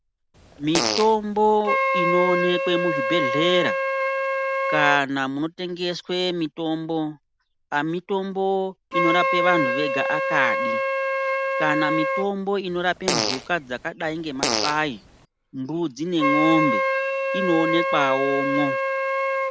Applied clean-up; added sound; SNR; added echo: none; Fart + Wind instrument, woodwind instrument; 0 dB; none.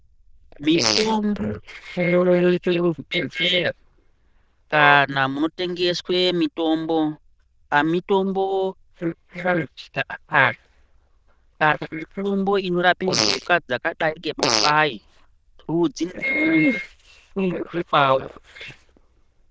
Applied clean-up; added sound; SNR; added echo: neural diffusion model UNIVERSE++.